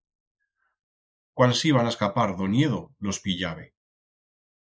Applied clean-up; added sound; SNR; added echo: neural mask model Resemble Enhance denoiser.